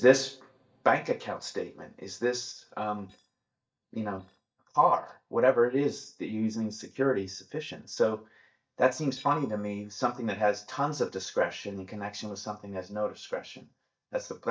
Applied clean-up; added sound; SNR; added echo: neural mask model DeepFilterNet 3.